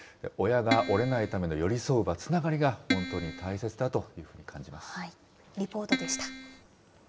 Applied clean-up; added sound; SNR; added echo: none; Keyboard (musical); 3 dB; reverberation time 0.4 s.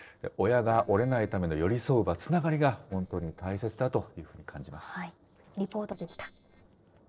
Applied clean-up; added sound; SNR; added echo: neural separator model SepFormer DNS4.